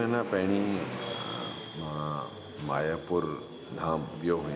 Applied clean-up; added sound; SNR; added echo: none; none; none; none.